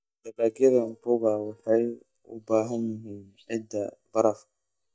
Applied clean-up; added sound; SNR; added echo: neural mask model DeepFilterNet 3.